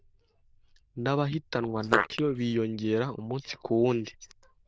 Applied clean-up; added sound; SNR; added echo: neural diffusion model UNIVERSE++.